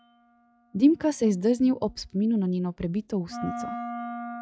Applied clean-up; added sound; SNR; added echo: classical method log-MMSE.